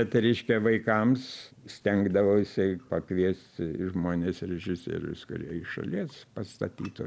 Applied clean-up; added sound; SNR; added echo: none; none; none; none.